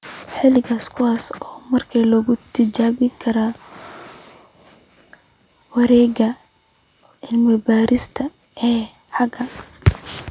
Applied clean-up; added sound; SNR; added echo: none; none; none; none.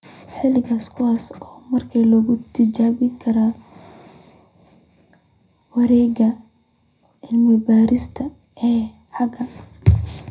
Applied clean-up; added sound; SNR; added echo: none; none; none; reverberation time 0.4 s.